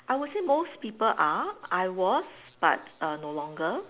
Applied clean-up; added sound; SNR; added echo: none; none; none; none.